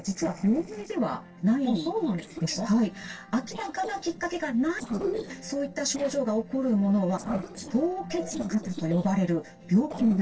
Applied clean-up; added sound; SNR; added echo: neural separator model SepFormer DNS4.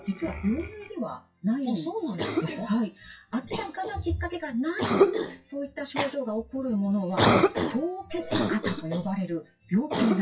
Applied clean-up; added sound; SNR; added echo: classical method WPE with log-MMSE.